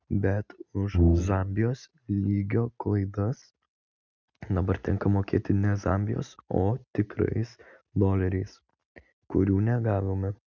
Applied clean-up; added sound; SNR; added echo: neural mask model RNNoise.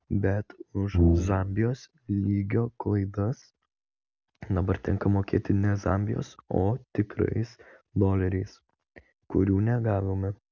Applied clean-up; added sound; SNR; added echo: none; Brass instrument; -3 dB; none.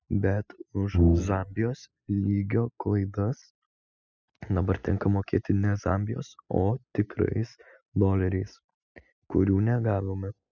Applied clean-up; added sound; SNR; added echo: classical method spectral subtraction.